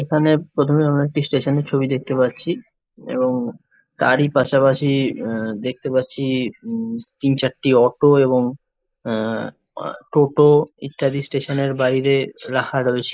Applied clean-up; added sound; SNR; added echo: neural mask model Resemble Enhance denoiser.